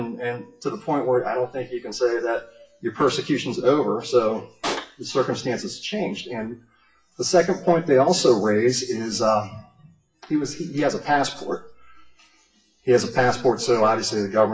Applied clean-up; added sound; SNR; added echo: classical method WPE with log-MMSE.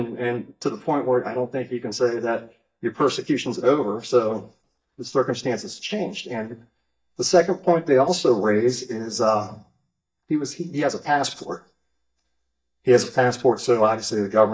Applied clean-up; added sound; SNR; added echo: neural mask model DeepFilterNet 3.